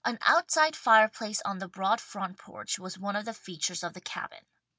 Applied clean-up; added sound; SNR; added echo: none; none; none; none.